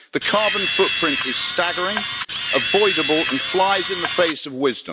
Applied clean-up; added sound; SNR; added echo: none; Camera; 2 dB; none.